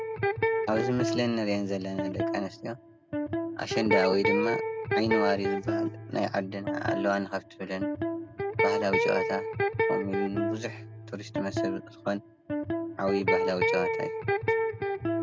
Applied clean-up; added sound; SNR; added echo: none; Electric guitar; -2 dB; none.